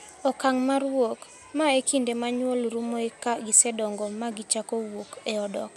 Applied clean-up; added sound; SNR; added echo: none; none; none; none.